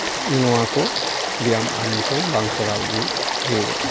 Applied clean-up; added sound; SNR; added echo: none; Stream / Frog; 0 dB; none.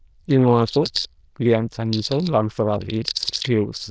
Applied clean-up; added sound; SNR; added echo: neural diffusion model UNIVERSE++.